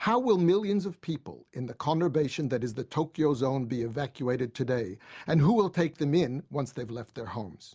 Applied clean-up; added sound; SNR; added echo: none; none; none; none.